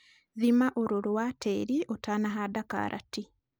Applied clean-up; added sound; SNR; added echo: none; none; none; none.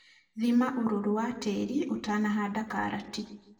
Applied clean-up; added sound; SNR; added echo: none; none; none; reverberation time 0.7 s.